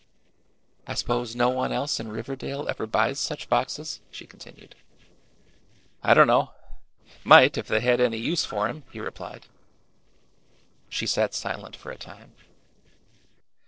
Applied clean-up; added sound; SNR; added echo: neural separator model SepFormer DNS4.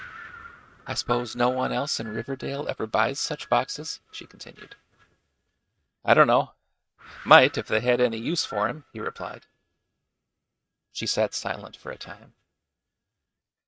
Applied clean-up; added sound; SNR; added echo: neural mask model RNNoise.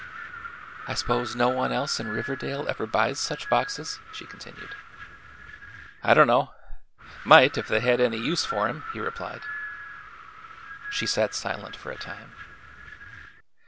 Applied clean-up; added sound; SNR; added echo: none; Wind; 12 dB; none.